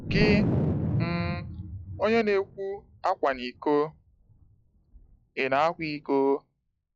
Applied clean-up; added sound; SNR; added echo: classical method log-MMSE.